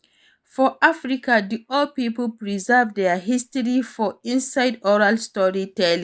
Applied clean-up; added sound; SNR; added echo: neural mask model Resemble Enhance denoiser.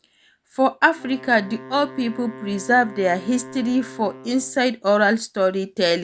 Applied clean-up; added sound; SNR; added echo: none; Wind instrument, woodwind instrument; 19 dB; none.